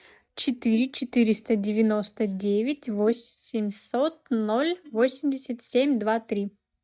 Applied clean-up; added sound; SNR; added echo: neural mask model DeepFilterNet 3.